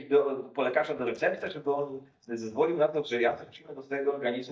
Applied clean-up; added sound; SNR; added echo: neural mask model DeepFilterNet 3.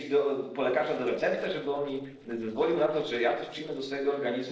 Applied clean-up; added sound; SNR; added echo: neural separator model SepFormer DNS4.